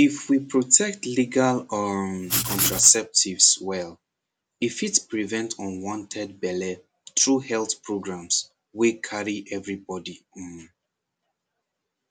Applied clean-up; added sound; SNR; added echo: none; Writing; 1 dB; none.